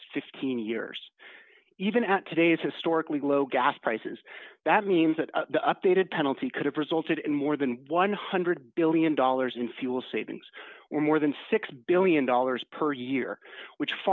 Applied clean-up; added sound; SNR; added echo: none; none; none; none.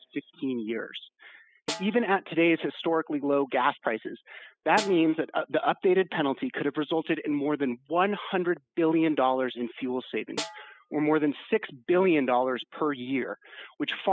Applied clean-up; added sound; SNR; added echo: classical method spectral subtraction.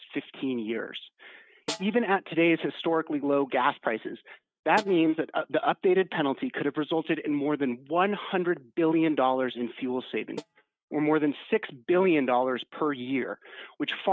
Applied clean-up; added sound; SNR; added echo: neural mask model RNNoise.